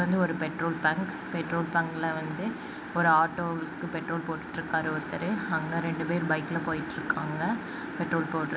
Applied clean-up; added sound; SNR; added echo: none; none; none; none.